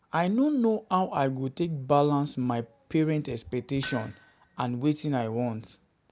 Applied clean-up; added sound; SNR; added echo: none; Hammer; 18 dB; none.